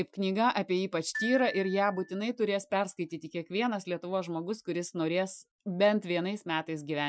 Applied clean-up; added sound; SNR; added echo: classical method Wiener filter.